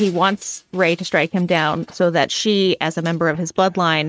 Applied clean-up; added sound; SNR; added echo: neural mask model RNNoise.